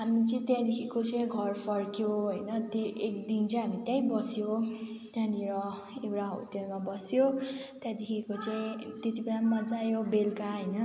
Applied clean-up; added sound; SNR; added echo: none; none; none; none.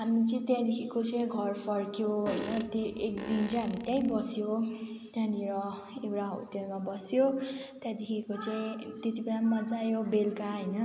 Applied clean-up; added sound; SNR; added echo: none; Fart; 10 dB; none.